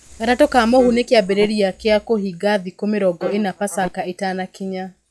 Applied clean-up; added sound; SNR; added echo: classical method log-MMSE.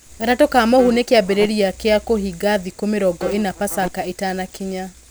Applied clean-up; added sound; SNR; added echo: none; Insect; 17 dB; none.